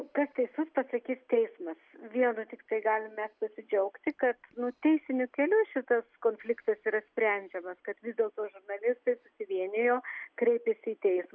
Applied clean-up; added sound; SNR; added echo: none; none; none; none.